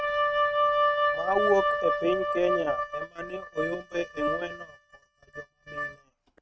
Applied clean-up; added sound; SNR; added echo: neural mask model RNNoise.